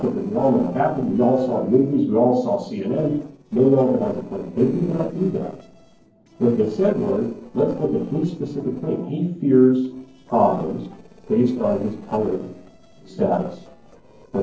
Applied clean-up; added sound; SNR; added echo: neural separator model SepFormer DNS4.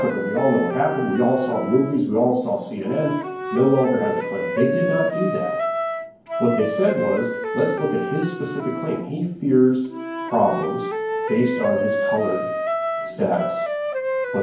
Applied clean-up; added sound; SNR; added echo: none; Wind instrument, woodwind instrument; 4 dB; reverberation time 0.9 s.